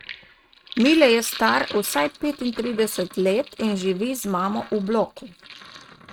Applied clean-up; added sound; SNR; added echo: neural mask model RNNoise.